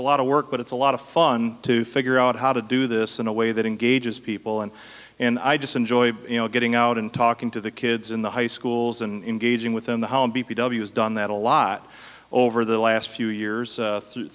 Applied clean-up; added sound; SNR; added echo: none; none; none; none.